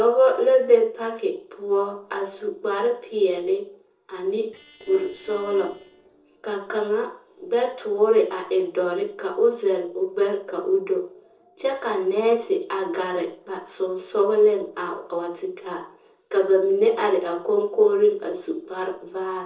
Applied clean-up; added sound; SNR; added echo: neural separator model SepFormer DNS4.